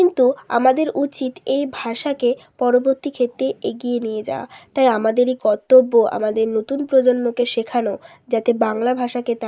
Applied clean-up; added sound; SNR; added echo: neural mask model Resemble Enhance denoiser.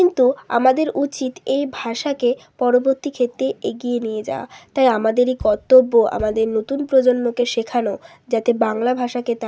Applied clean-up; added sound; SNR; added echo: none; Bass drum; 19 dB; none.